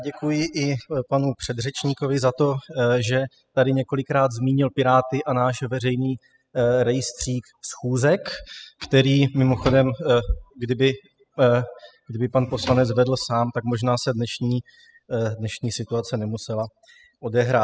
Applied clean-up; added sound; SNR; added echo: classical method spectral subtraction.